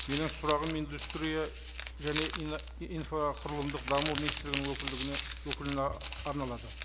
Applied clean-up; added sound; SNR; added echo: none; Crumpling, crinkling; 0 dB; none.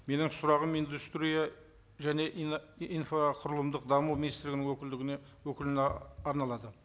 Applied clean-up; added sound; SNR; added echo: none; none; none; none.